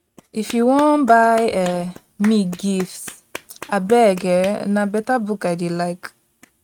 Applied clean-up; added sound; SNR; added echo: neural mask model RNNoise.